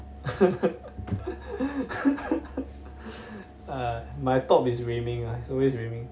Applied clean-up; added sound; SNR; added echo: none; none; none; none.